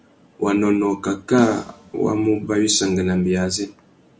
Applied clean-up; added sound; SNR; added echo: none; Snare drum; 20 dB; none.